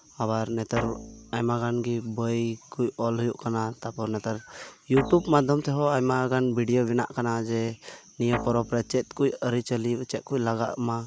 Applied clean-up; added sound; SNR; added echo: none; Guitar; 11 dB; none.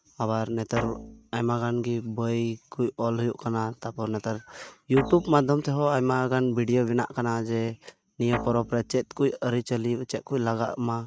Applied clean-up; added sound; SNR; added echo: neural mask model RNNoise.